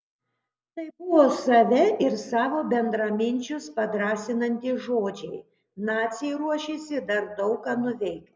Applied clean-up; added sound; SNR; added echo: none; none; none; none.